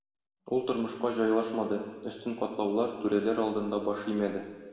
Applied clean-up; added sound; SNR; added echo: none; none; none; reverberation time 1.6 s.